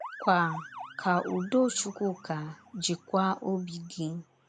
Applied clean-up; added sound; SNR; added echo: none; Motor vehicle (road) / Siren; 15 dB; none.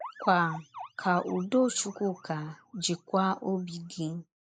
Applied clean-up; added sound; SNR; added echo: neural mask model Resemble Enhance denoiser.